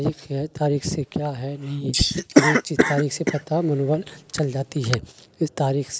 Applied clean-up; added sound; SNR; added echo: neural mask model Resemble Enhance denoiser.